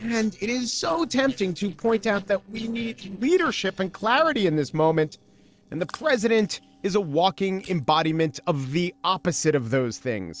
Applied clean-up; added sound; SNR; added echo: neural separator model SepFormer DNS4.